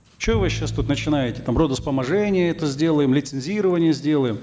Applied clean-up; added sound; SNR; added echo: none; Bowed string instrument; 11 dB; none.